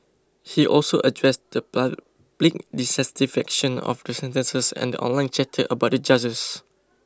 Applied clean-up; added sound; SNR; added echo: none; none; none; none.